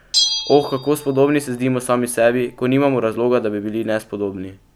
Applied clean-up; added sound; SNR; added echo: none; Bell; 10 dB; none.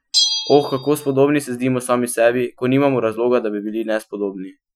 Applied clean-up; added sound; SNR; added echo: classical method Wiener filter.